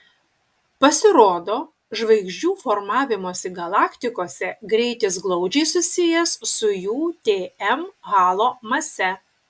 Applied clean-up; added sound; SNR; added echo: none; none; none; none.